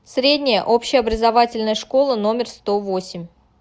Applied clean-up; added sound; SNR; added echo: none; none; none; none.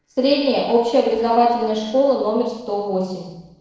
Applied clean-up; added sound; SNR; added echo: neural separator model SepFormer DNS4.